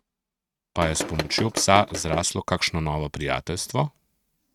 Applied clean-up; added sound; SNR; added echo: neural mask model RNNoise.